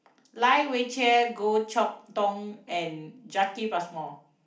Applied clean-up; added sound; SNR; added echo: none; none; none; reverberation time 0.4 s.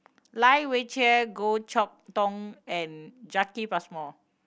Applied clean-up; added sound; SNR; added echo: none; none; none; none.